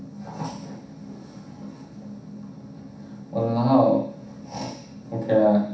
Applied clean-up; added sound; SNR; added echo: none; none; none; reverberation time 0.7 s.